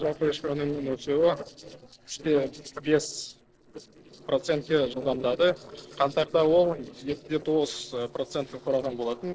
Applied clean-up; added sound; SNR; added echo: neural separator model SepFormer DNS4.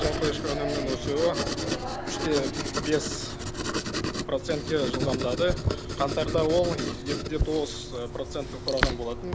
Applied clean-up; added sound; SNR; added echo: none; Writing; 1 dB; none.